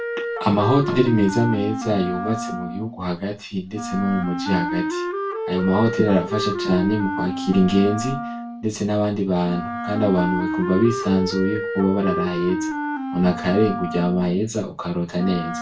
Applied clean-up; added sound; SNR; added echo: none; Wind instrument, woodwind instrument; 6 dB; reverberation time 0.2 s.